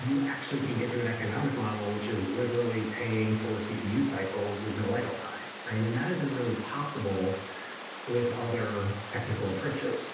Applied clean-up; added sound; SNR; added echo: none; Water; 10 dB; reverberation time 0.9 s.